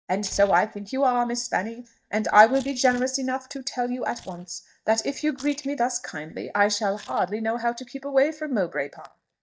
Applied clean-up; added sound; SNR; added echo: neural mask model DeepFilterNet 3.